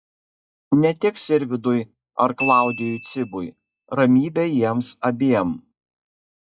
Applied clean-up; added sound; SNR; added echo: classical method log-MMSE.